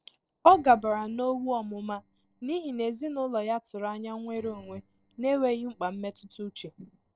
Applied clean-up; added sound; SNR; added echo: neural separator model SepFormer DNS4.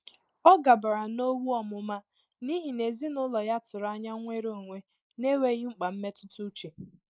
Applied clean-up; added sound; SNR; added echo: neural mask model Resemble Enhance denoiser.